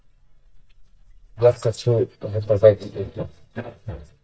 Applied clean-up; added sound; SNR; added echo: neural mask model DeepFilterNet 3.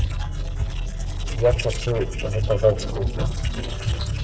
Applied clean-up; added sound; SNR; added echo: neural separator model SepFormer DNS4.